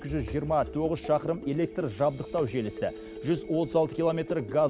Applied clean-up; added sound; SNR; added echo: none; none; none; none.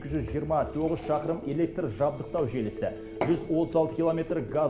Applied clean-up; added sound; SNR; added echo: none; Fill (with liquid) / Glass / Water; 15 dB; reverberation time 0.7 s.